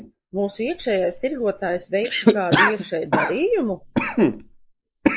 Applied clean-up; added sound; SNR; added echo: neural mask model Resemble Enhance denoiser.